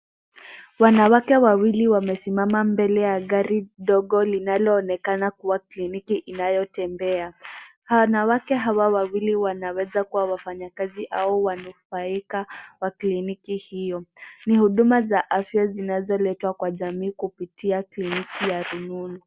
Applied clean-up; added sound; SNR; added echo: none; none; none; none.